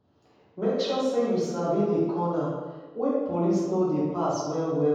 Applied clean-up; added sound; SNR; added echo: none; none; none; reverberation time 1.2 s.